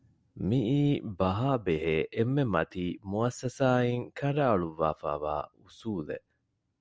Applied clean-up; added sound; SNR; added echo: none; none; none; none.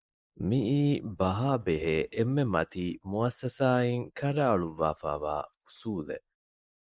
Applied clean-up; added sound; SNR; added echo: neural mask model Resemble Enhance denoiser.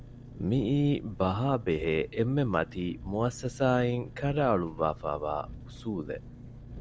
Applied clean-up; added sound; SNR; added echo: none; Engine; 15 dB; none.